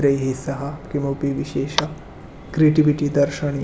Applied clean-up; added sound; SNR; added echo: none; Tap; 15 dB; none.